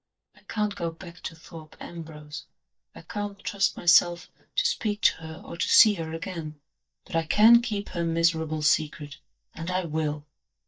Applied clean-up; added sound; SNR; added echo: neural mask model DeepFilterNet 3.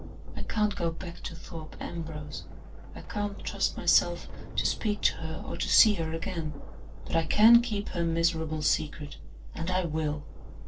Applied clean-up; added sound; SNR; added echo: none; Thunder; 19 dB; reverberation time 0.2 s.